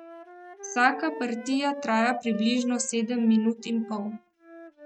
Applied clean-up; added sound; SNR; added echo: neural mask model RNNoise.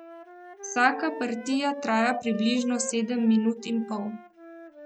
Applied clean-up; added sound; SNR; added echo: none; Wind instrument, woodwind instrument; 14 dB; none.